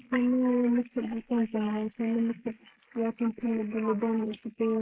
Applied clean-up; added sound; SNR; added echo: neural mask model Resemble Enhance denoiser.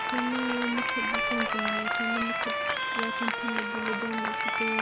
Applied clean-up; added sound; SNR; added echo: none; Trumpet + Applause; -5 dB; none.